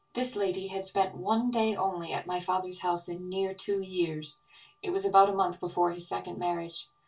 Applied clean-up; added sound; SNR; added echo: none; none; none; reverberation time 0.1 s.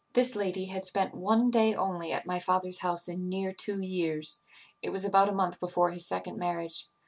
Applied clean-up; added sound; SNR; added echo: none; none; none; none.